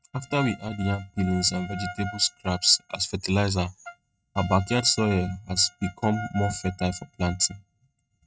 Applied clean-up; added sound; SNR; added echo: neural mask model RNNoise.